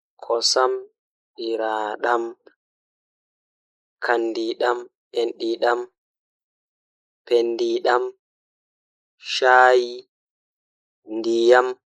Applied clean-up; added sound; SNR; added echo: neural mask model Resemble Enhance denoiser.